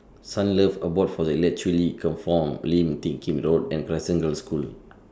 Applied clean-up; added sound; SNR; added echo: none; none; none; none.